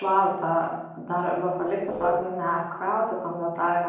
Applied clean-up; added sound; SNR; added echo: neural separator model SepFormer DNS4.